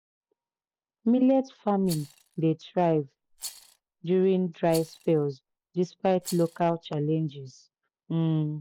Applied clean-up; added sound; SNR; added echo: none; Rattle; 19 dB; none.